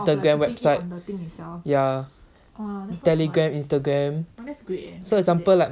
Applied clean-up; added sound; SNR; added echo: none; none; none; none.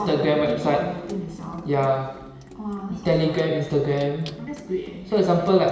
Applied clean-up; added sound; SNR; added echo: none; Sink (filling or washing) / Water tap, faucet; 18 dB; reverberation time 1.0 s.